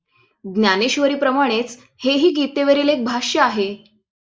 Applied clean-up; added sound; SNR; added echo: neural mask model Resemble Enhance denoiser.